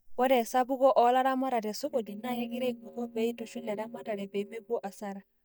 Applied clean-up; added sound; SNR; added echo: neural mask model DeepFilterNet 3.